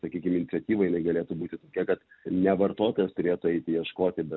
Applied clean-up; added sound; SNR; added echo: none; none; none; none.